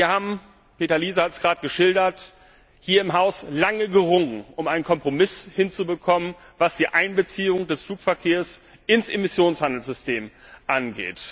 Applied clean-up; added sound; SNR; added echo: none; none; none; none.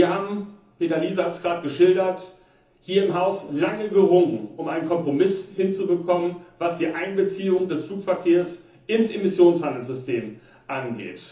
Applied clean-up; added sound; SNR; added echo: none; none; none; reverberation time 0.7 s.